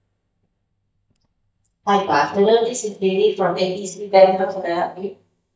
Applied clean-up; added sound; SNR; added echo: neural mask model DeepFilterNet 3.